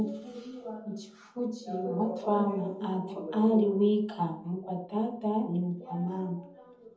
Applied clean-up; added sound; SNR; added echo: none; none; none; reverberation time 0.7 s.